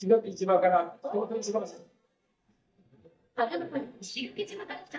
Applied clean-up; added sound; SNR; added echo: neural mask model DeepFilterNet 3.